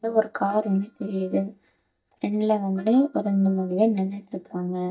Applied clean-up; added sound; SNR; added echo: neural mask model DeepFilterNet 3.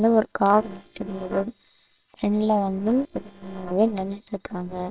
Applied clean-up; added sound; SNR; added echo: neural separator model SepFormer WHAMR!.